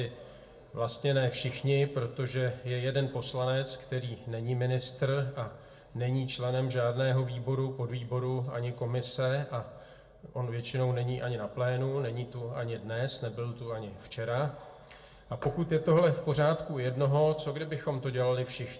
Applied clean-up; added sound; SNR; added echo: none; none; none; reverberation time 0.5 s.